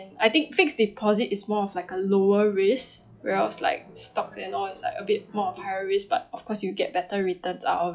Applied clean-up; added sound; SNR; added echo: classical method log-MMSE.